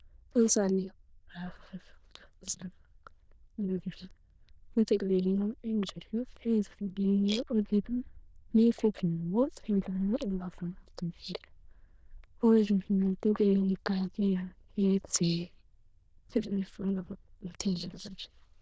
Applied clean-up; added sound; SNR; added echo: neural diffusion model UNIVERSE++.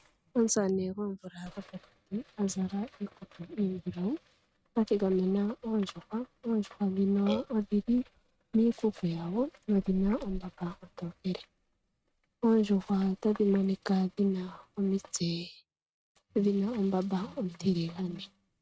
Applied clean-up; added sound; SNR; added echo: neural mask model RNNoise.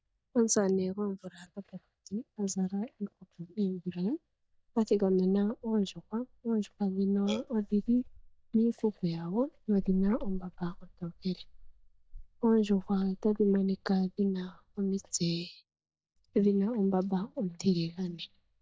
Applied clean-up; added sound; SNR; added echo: neural mask model DeepFilterNet 3.